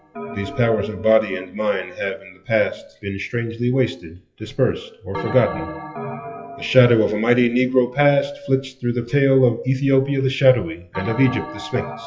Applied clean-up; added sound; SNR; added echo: classical method WPE with log-MMSE.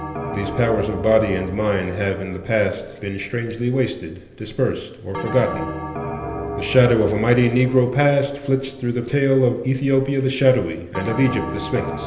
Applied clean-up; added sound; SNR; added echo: none; Bell; 11 dB; reverberation time 1.4 s.